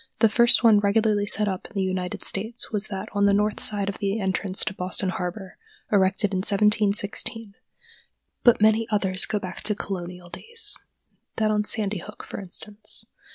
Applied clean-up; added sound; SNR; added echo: none; Bowed string instrument; 19 dB; none.